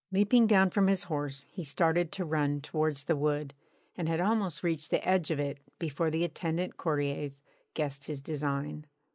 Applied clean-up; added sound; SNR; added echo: none; none; none; none.